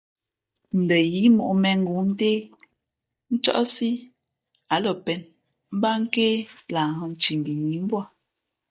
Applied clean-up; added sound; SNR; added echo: neural mask model DeepFilterNet 3.